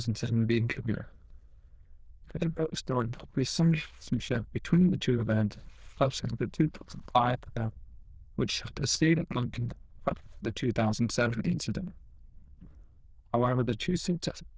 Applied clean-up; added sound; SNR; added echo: neural diffusion model UNIVERSE++.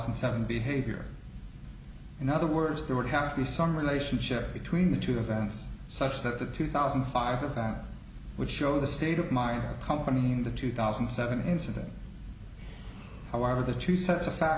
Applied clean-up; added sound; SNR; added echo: none; none; none; none.